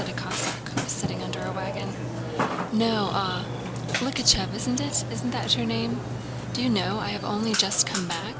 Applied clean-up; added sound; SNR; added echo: none; Burping, eructation; 2 dB; none.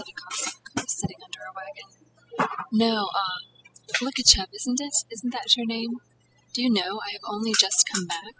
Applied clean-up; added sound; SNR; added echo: classical method spectral subtraction.